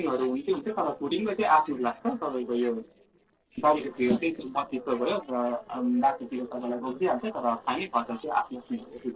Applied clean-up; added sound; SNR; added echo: neural separator model SepFormer DNS4.